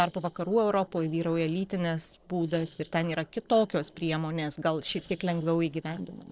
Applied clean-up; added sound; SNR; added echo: neural separator model SepFormer DNS4.